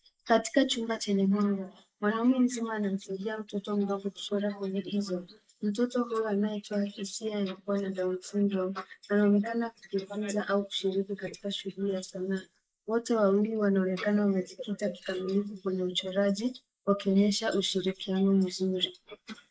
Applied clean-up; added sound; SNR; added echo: neural mask model Resemble Enhance denoiser.